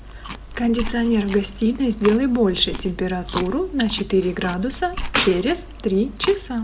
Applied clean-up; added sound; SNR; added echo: none; Chewing, mastication; 13 dB; none.